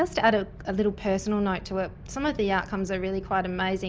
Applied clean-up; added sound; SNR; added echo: none; none; none; none.